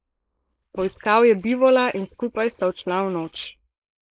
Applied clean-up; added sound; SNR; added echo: neural mask model Resemble Enhance denoiser.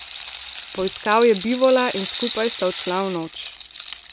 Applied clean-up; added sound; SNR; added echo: none; Rattle (instrument); 11 dB; none.